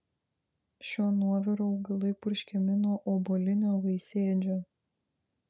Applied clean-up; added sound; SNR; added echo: none; none; none; none.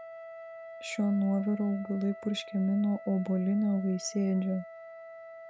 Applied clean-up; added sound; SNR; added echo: none; Wind instrument, woodwind instrument; 15 dB; none.